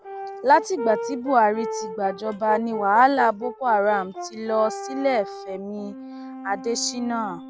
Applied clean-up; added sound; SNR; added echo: none; Brass instrument; 10 dB; none.